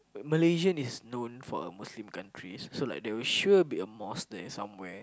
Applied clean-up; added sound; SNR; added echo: none; none; none; none.